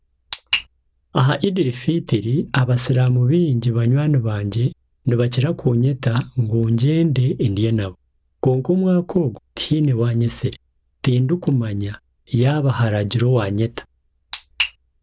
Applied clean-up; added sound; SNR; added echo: none; none; none; none.